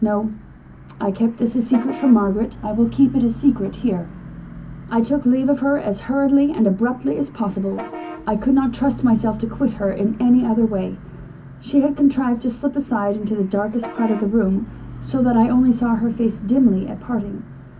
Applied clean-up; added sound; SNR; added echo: none; Bus / Vehicle horn, car horn, honking; 16 dB; reverberation time 0.4 s.